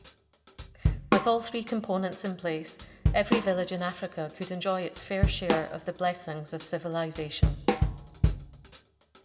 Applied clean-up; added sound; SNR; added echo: none; Drum / Drum kit; -1 dB; reverberation time 1.1 s.